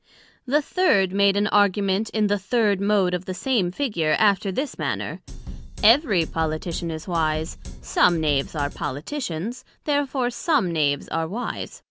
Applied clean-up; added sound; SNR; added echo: none; Drum kit; 11 dB; none.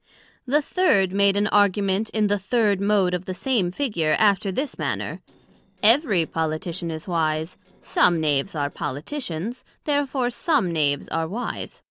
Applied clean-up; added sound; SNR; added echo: neural separator model SepFormer DNS4.